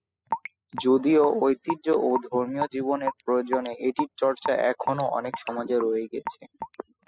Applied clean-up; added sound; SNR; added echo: classical method spectral subtraction.